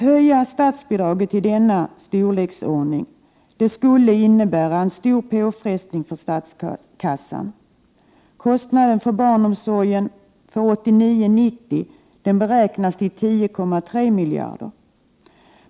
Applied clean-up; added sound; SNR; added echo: none; none; none; none.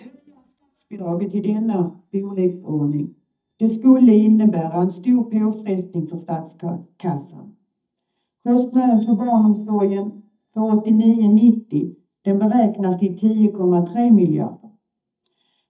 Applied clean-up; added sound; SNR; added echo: neural mask model DeepFilterNet 3.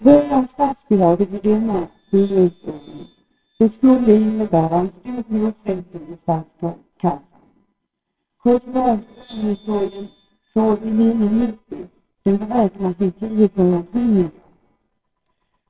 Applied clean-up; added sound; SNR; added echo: neural separator model SepFormer WHAMR!.